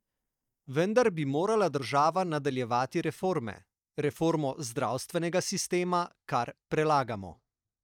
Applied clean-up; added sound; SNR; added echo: neural mask model DeepFilterNet 3.